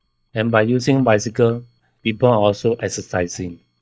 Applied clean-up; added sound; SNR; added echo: neural mask model DeepFilterNet 3.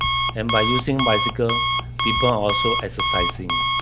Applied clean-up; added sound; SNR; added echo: none; Alarm; -5 dB; none.